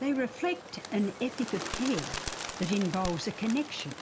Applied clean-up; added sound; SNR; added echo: none; Bird; 8 dB; none.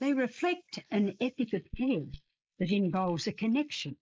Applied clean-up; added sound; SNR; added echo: neural mask model Resemble Enhance denoiser.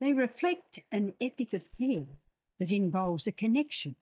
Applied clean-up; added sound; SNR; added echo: neural mask model DeepFilterNet 3.